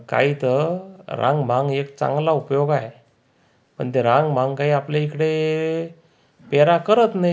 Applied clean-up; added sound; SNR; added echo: none; none; none; none.